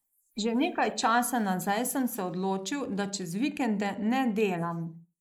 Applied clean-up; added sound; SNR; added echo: neural mask model Resemble Enhance denoiser.